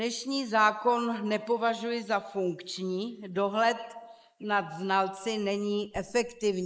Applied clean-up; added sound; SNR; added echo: neural mask model Resemble Enhance denoiser.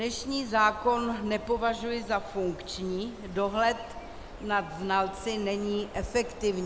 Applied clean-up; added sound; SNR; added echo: none; Bird; 15 dB; none.